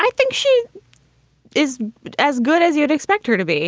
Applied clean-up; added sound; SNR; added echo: none; none; none; none.